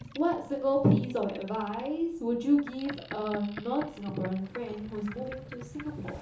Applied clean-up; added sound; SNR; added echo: none; Boat, Water vehicle; 16 dB; reverberation time 1.2 s.